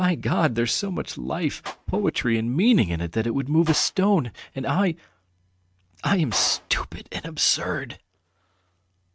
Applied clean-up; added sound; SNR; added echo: neural mask model RNNoise.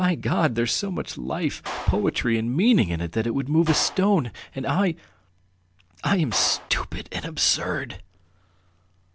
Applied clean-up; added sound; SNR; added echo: none; Clapping; 15 dB; none.